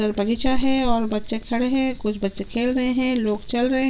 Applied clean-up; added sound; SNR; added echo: none; none; none; none.